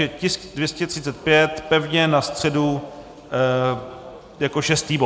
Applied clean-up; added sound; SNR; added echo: none; none; none; none.